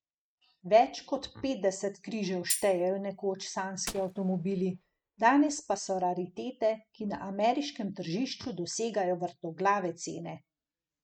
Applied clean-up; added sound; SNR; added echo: neural mask model RNNoise.